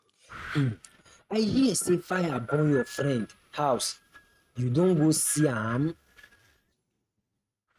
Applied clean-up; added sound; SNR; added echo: neural mask model RNNoise.